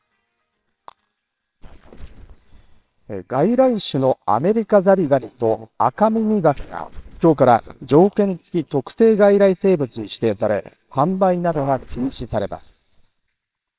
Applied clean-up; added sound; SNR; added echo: neural separator model SepFormer WHAMR!.